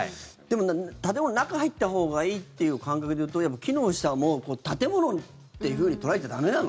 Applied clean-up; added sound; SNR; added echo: none; none; none; none.